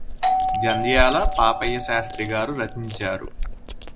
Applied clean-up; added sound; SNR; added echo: none; Doorbell + Chewing, mastication; 1 dB; none.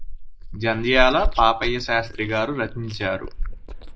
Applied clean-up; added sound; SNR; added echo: neural mask model Resemble Enhance denoiser.